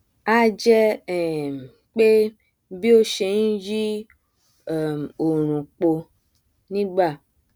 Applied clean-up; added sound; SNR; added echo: none; none; none; none.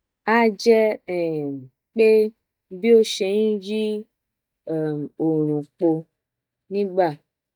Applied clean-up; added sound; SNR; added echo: neural mask model DeepFilterNet 3.